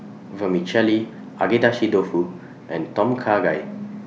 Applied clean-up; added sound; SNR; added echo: none; none; none; none.